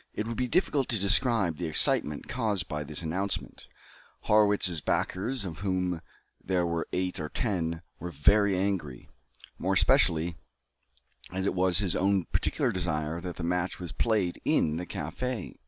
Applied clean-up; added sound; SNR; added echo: none; none; none; none.